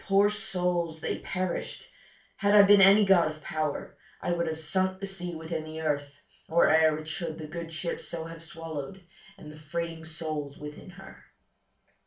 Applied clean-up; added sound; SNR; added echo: none; none; none; reverberation time 0.3 s.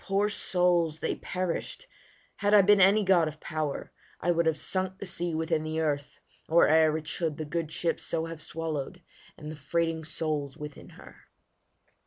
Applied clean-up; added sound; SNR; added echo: none; none; none; none.